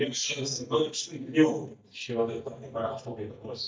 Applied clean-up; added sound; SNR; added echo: neural mask model DeepFilterNet 3.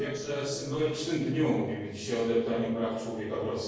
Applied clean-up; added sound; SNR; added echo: neural separator model SepFormer DNS4.